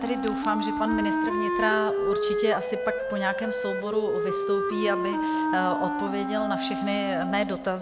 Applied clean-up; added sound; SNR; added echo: none; Wind instrument, woodwind instrument; -1 dB; none.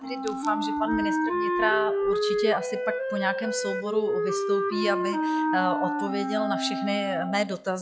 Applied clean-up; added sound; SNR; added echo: classical method log-MMSE.